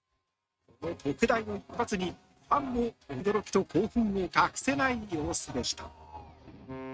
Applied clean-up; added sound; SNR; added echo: neural mask model RNNoise.